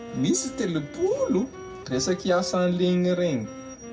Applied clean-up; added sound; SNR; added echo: none; Wind instrument, woodwind instrument; 16 dB; reverberation time 0.4 s.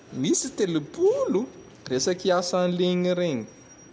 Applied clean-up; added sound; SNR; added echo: none; none; none; none.